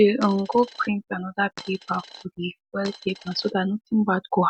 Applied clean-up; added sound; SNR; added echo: none; Coin (dropping); 18 dB; none.